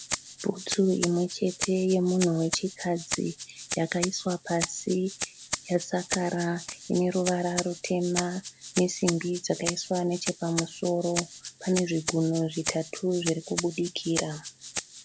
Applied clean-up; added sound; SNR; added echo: none; Rattle (instrument); 8 dB; none.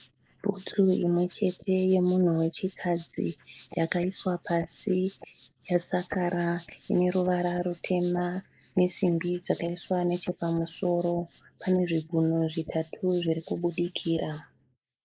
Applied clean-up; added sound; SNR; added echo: neural mask model Resemble Enhance denoiser.